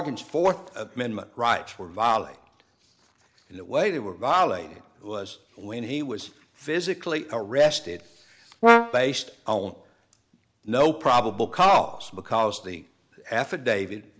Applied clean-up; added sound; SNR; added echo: none; Brass instrument; -3 dB; none.